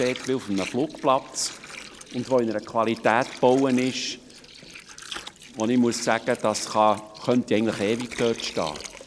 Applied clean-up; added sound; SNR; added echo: none; Water; 16 dB; none.